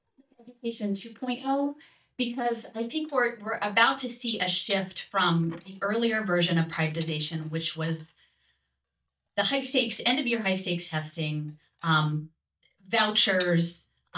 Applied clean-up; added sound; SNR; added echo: neural mask model DeepFilterNet 3.